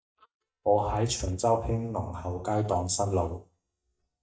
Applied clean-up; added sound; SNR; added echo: neural mask model DeepFilterNet 3.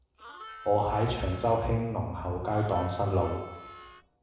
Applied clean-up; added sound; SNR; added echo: none; Harmonica; 17 dB; reverberation time 1.0 s.